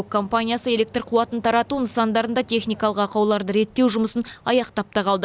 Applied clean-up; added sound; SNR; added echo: none; none; none; none.